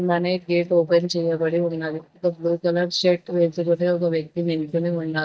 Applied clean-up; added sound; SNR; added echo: neural mask model DeepFilterNet 3.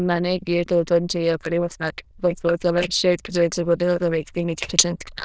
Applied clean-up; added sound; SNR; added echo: neural diffusion model UNIVERSE++.